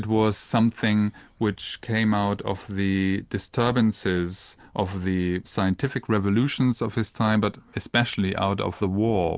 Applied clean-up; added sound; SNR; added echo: none; none; none; none.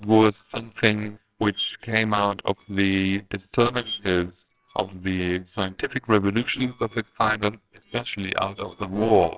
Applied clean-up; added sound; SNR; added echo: neural separator model SepFormer WHAMR!.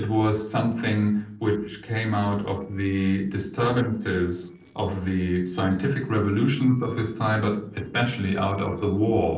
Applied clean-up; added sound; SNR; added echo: neural separator model SepFormer DNS4.